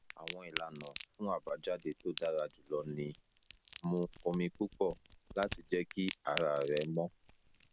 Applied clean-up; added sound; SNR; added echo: none; Crack; 2 dB; none.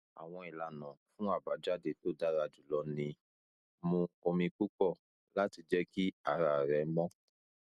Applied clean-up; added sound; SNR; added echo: none; none; none; none.